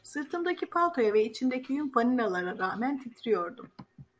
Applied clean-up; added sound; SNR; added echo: none; none; none; none.